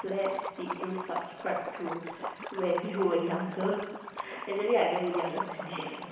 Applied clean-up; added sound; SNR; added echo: none; Liquid; 7 dB; reverberation time 1.0 s.